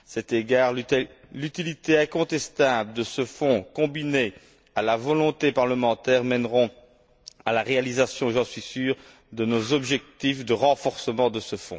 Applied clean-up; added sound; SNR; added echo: none; none; none; none.